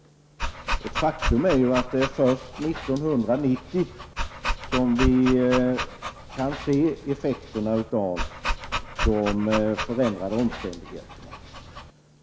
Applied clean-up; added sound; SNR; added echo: none; Dog; 6 dB; none.